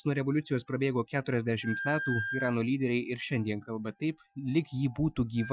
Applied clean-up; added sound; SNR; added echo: classical method Wiener filter.